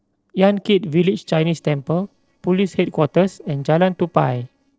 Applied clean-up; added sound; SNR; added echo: neural separator model SepFormer DNS4.